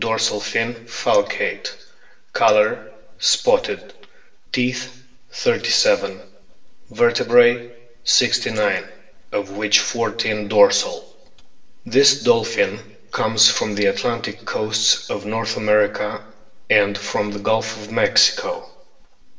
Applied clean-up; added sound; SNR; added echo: none; none; none; reverberation time 0.8 s.